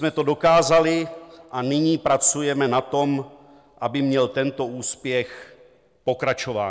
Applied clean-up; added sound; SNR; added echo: none; none; none; none.